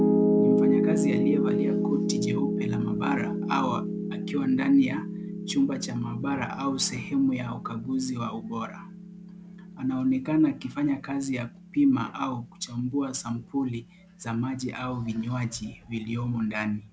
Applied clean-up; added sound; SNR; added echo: none; Piano; 1 dB; none.